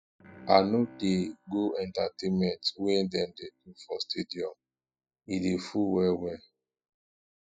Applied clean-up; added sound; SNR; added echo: classical method spectral subtraction.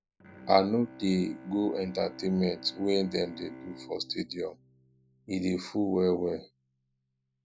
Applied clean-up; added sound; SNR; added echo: none; Bowed string instrument; 20 dB; none.